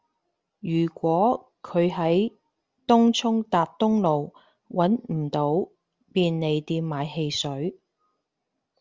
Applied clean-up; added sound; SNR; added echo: none; none; none; none.